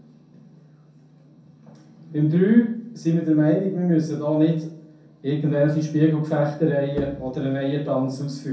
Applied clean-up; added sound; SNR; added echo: none; Bowed string instrument; 16 dB; reverberation time 0.5 s.